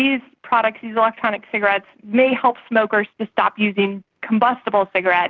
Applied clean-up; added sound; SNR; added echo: none; none; none; none.